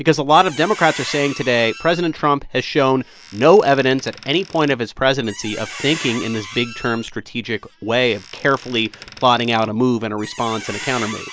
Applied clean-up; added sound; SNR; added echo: none; Squeak; 16 dB; none.